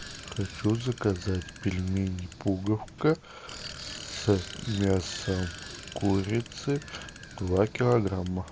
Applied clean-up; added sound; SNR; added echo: none; Bicycle; 14 dB; none.